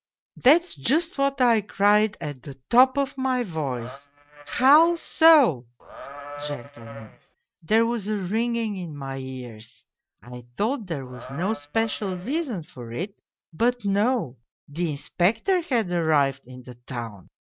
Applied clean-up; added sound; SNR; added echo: neural mask model RNNoise.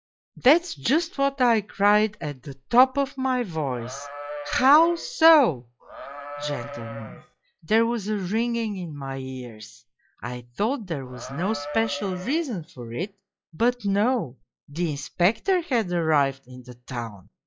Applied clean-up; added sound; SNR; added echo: classical method log-MMSE.